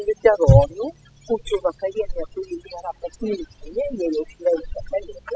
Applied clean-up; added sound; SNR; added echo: classical method spectral subtraction.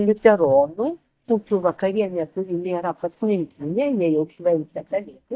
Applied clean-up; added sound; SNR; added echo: neural mask model DeepFilterNet 3.